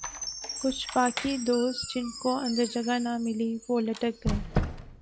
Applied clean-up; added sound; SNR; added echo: none; Squeak + Chime; 6 dB; none.